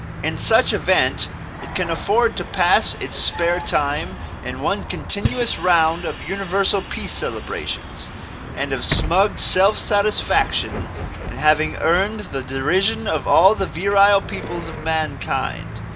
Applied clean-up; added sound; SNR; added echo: none; Bus; 9 dB; none.